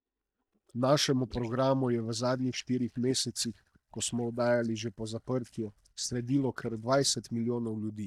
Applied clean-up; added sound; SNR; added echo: neural mask model DeepFilterNet 3.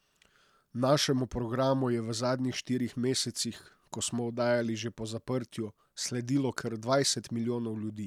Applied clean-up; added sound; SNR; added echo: none; none; none; none.